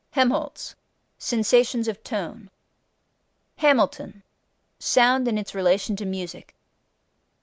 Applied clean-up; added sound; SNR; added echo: none; none; none; none.